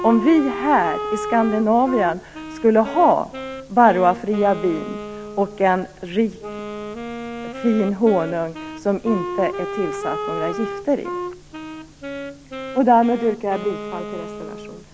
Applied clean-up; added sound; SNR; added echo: none; Wind instrument, woodwind instrument; 9 dB; none.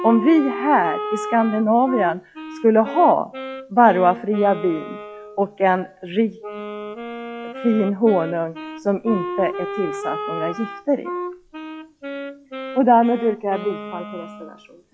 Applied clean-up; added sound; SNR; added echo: classical method log-MMSE.